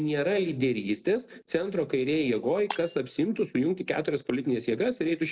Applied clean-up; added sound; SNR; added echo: none; Shatter; 19 dB; none.